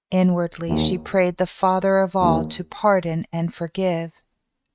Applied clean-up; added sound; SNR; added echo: neural mask model RNNoise.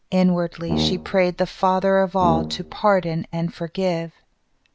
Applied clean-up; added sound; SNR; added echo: none; Brass instrument; 7 dB; none.